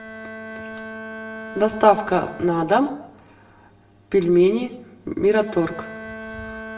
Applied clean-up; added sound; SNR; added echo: none; Bowed string instrument; 15 dB; reverberation time 0.6 s.